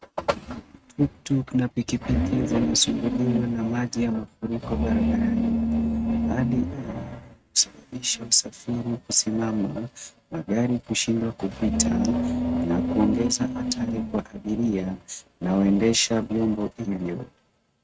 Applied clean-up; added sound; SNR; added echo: neural mask model RNNoise.